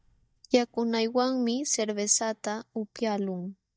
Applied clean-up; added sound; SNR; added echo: neural mask model DeepFilterNet 3.